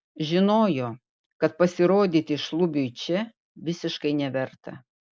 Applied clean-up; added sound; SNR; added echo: none; none; none; none.